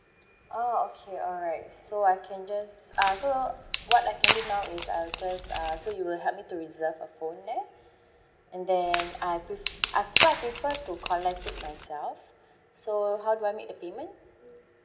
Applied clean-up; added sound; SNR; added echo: none; Wood; 1 dB; none.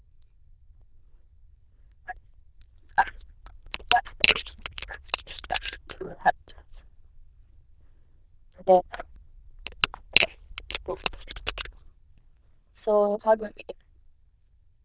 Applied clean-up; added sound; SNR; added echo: neural diffusion model UNIVERSE++.